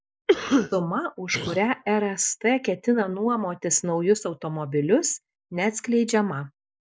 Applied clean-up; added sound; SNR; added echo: neural mask model Resemble Enhance denoiser.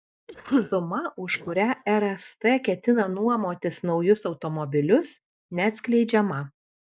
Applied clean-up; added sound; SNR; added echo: neural mask model DeepFilterNet 3.